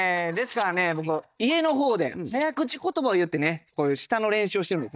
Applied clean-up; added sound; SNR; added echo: neural mask model DeepFilterNet 3.